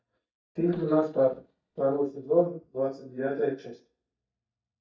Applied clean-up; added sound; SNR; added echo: neural mask model DeepFilterNet 3.